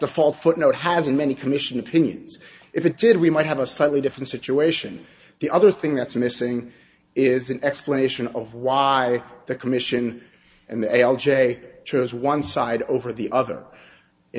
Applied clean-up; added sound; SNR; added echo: none; none; none; none.